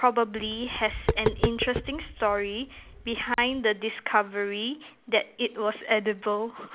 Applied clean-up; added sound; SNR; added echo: none; Tap; 5 dB; none.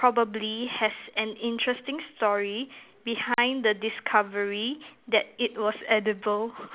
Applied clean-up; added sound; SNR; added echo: none; none; none; none.